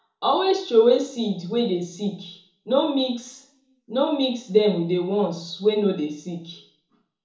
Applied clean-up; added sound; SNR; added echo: none; none; none; reverberation time 0.7 s.